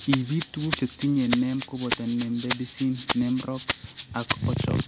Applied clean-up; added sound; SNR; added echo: none; Rattle (instrument); 0 dB; none.